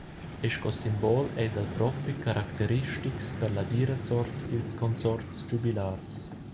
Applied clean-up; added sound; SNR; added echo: none; Vehicle; 7 dB; none.